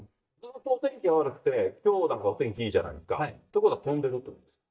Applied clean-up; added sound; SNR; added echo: neural mask model DeepFilterNet 3.